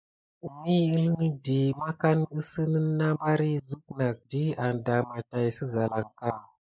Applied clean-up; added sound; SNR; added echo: neural mask model Resemble Enhance denoiser.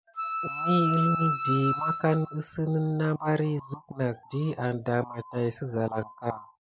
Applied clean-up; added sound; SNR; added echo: none; Wind instrument, woodwind instrument; 1 dB; none.